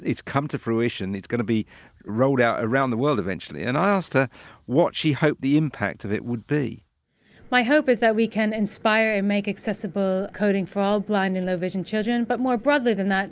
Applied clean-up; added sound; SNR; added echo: none; none; none; none.